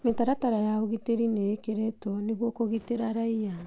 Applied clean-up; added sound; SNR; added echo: none; none; none; none.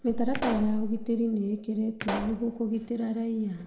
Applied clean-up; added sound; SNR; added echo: none; Explosion; 11 dB; reverberation time 0.7 s.